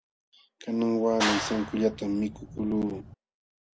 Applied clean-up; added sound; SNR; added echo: none; Clapping; 5 dB; none.